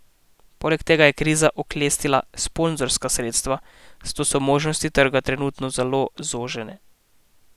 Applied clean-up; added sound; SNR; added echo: none; none; none; none.